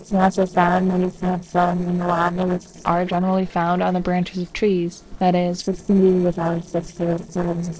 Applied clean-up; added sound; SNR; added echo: neural separator model SepFormer DNS4.